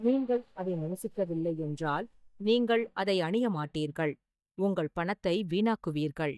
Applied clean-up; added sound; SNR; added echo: neural mask model DeepFilterNet 3.